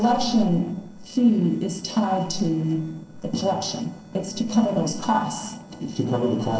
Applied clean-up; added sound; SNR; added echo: neural separator model SepFormer DNS4.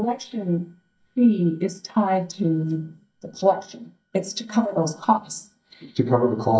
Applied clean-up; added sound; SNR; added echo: neural mask model DeepFilterNet 3.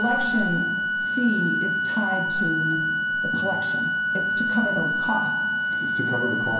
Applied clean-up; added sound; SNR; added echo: none; Organ; -3 dB; reverberation time 0.5 s.